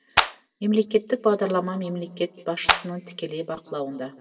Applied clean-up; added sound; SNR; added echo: none; Clapping; -3 dB; reverberation time 1.9 s.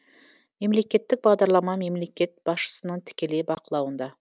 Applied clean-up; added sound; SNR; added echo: none; none; none; none.